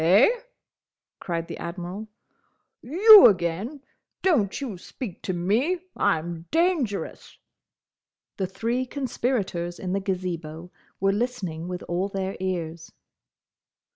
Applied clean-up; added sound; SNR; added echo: none; none; none; none.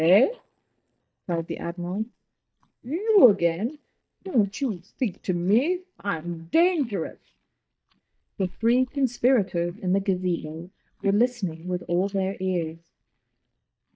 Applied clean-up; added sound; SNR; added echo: neural mask model DeepFilterNet 3.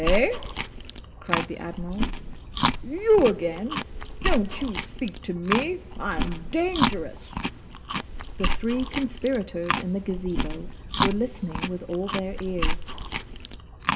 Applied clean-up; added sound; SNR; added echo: none; Chewing, mastication; 0 dB; reverberation time 1.6 s.